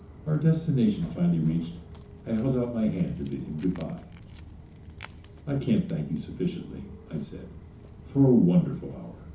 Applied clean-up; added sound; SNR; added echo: none; Walk, footsteps; 17 dB; reverberation time 0.9 s.